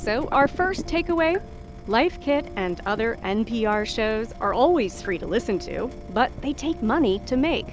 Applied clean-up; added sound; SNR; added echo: none; Drip / Water tap, faucet; 13 dB; none.